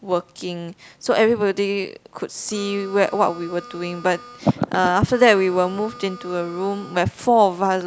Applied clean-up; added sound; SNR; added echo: none; Harmonica; 19 dB; none.